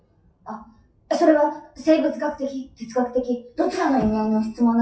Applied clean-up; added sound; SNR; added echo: classical method WPE with log-MMSE.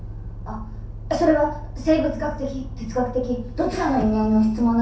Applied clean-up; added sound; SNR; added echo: none; Motor vehicle (road); 10 dB; reverberation time 0.6 s.